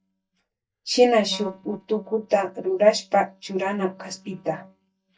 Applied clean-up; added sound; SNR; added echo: neural mask model DeepFilterNet 3.